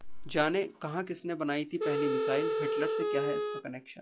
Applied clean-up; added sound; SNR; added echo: classical method log-MMSE.